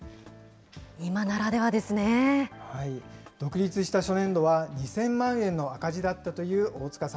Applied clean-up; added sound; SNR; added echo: none; none; none; none.